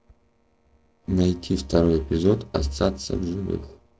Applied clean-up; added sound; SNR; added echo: neural separator model SepFormer DNS4.